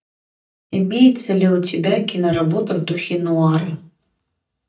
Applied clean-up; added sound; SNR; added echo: neural mask model DeepFilterNet 3.